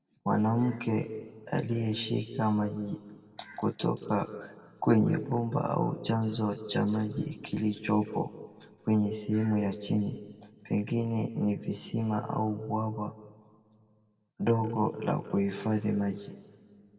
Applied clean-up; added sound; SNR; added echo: none; none; none; reverberation time 1.7 s.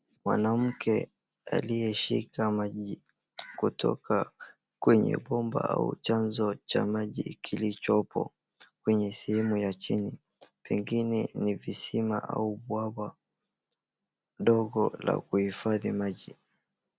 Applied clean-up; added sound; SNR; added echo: none; none; none; none.